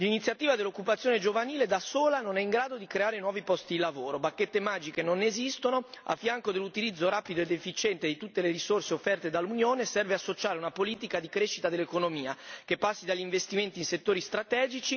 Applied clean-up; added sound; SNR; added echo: none; none; none; none.